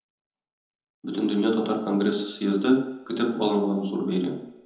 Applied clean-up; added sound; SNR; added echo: none; none; none; reverberation time 0.8 s.